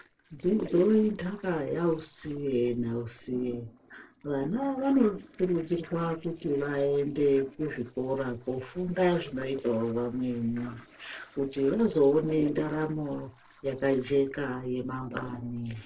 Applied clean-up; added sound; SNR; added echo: neural separator model SepFormer DNS4.